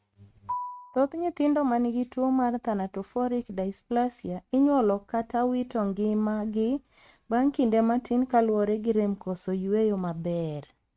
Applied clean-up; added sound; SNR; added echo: neural mask model RNNoise.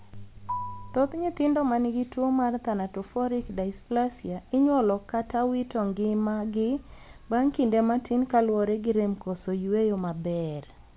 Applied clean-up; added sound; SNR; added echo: none; Marimba, xylophone; 13 dB; none.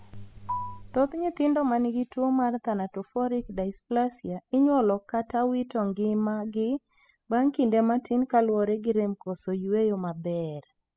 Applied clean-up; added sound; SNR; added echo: classical method spectral subtraction.